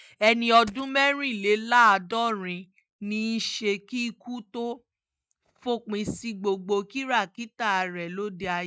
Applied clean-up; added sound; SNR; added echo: neural mask model RNNoise.